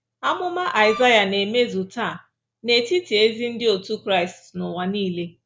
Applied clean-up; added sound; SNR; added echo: none; Wind instrument, woodwind instrument; 14 dB; none.